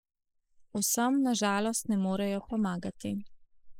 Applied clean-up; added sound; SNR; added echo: neural mask model Resemble Enhance denoiser.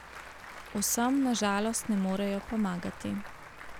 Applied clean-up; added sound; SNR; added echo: none; Applause / Crowd; 14 dB; none.